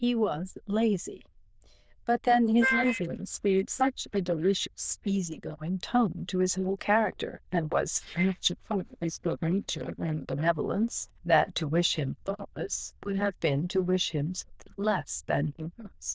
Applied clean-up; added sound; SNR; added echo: neural diffusion model UNIVERSE++.